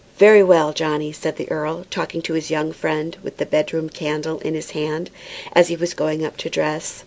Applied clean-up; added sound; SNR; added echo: none; none; none; none.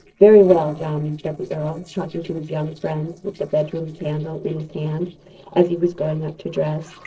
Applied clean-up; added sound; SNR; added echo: neural separator model SepFormer DNS4.